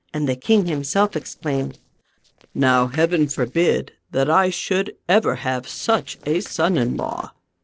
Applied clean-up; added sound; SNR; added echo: neural separator model SepFormer DNS4.